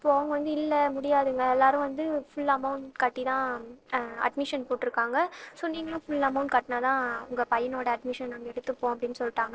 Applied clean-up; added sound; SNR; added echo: neural separator model SepFormer DNS4.